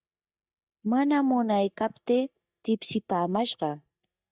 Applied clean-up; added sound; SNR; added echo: neural mask model DeepFilterNet 3.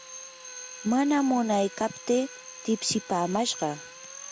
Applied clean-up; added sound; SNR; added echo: none; Drill; 15 dB; none.